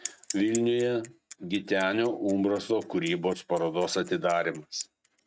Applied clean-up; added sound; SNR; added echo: neural mask model RNNoise.